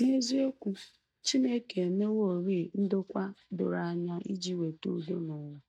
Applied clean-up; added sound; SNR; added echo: neural mask model DeepFilterNet 3.